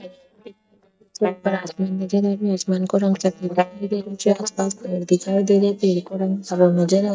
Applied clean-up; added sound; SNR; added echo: neural mask model DeepFilterNet 3.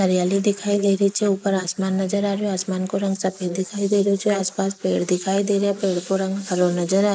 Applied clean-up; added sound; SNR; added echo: neural mask model Resemble Enhance denoiser.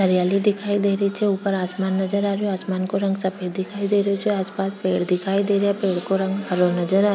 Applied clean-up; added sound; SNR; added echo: none; none; none; none.